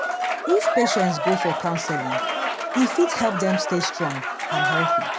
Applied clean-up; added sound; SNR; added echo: none; Applause / Cheering; 0 dB; none.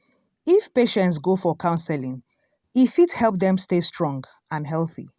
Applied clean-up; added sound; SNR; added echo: none; none; none; none.